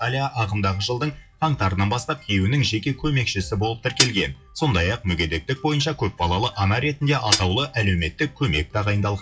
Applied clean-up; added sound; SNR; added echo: classical method WPE with log-MMSE.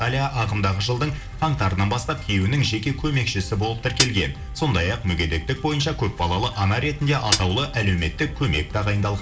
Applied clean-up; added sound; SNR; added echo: none; Hi-hat; 6 dB; reverberation time 1.7 s.